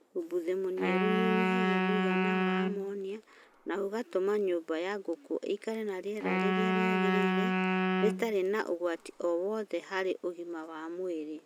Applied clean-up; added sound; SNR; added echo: none; Wind instrument, woodwind instrument; -3 dB; none.